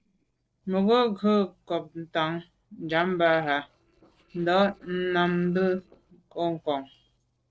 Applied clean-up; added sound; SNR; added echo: neural separator model SepFormer DNS4.